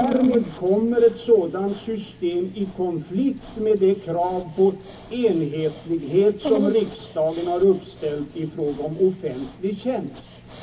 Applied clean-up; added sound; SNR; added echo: none; Dog; 12 dB; reverberation time 0.3 s.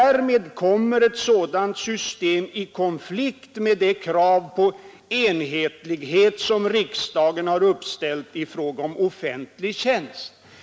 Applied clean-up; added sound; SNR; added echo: none; none; none; none.